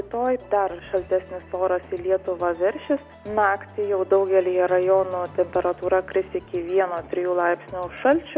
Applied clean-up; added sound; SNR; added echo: none; none; none; none.